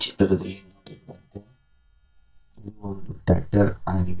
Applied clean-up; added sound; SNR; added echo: neural mask model DeepFilterNet 3.